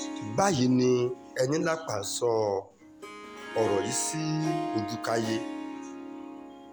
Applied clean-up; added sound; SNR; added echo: none; Harp; 9 dB; none.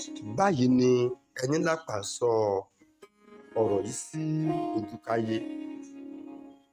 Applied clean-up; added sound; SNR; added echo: neural mask model RNNoise.